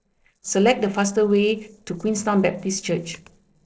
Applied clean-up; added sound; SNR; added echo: neural separator model SepFormer DNS4.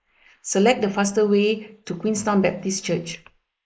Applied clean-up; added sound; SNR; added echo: neural mask model Resemble Enhance denoiser.